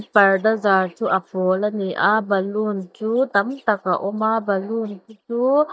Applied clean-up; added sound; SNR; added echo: neural mask model DeepFilterNet 3.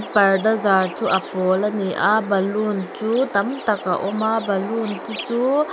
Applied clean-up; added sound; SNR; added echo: none; Chirp, tweet; 12 dB; none.